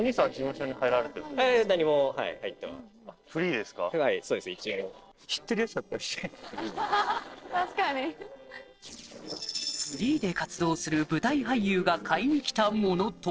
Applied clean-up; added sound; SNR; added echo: neural separator model SepFormer DNS4.